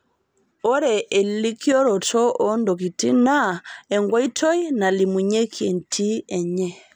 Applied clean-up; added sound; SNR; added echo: none; none; none; none.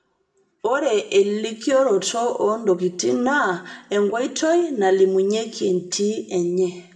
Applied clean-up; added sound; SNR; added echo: none; none; none; reverberation time 0.7 s.